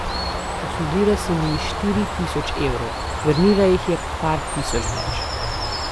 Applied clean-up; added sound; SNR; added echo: none; Bird; 3 dB; none.